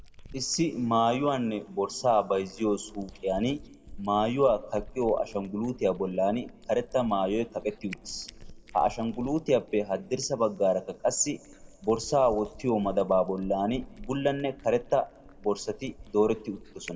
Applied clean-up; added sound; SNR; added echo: none; Cat; 19 dB; reverberation time 1.2 s.